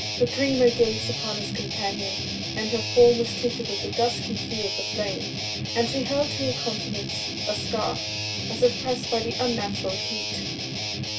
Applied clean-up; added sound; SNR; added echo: none; Guitar; 3 dB; reverberation time 0.2 s.